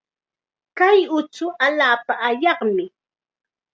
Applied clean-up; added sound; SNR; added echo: none; none; none; none.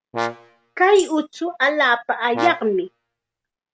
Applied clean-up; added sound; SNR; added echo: none; Brass instrument + Tambourine; 10 dB; none.